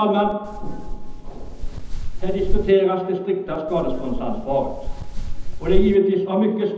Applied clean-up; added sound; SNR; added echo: none; Wind; 1 dB; reverberation time 0.8 s.